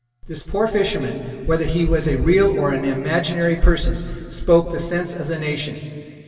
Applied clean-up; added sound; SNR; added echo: none; none; none; reverberation time 2.4 s.